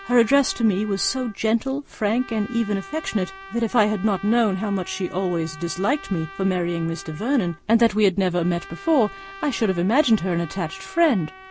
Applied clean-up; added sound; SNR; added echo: none; Trumpet; 19 dB; none.